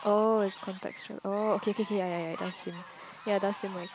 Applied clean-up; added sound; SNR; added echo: none; Fowl; 15 dB; none.